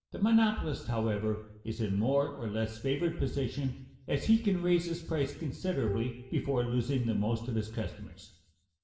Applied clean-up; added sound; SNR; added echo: none; Bowed string instrument; 10 dB; reverberation time 0.8 s.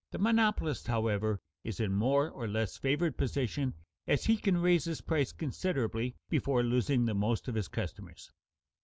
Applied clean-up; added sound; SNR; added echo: none; none; none; none.